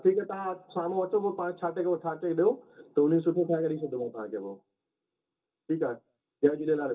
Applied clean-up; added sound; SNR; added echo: none; none; none; reverberation time 0.2 s.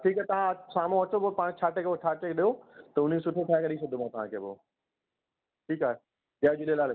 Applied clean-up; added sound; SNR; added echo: none; none; none; none.